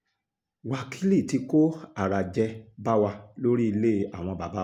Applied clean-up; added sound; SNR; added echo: none; none; none; none.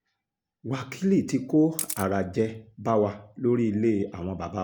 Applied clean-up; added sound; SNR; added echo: none; Camera; 12 dB; none.